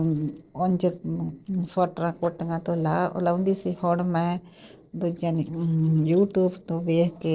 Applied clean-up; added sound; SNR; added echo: neural separator model SepFormer DNS4.